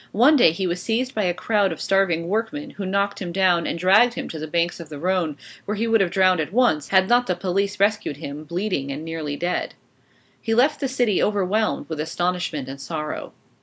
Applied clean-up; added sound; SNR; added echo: none; none; none; none.